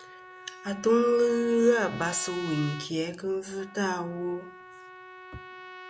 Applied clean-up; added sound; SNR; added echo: none; Trumpet; 16 dB; none.